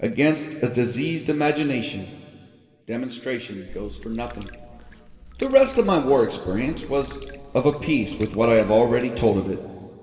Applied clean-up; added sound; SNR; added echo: none; Water / Liquid; 17 dB; reverberation time 2.1 s.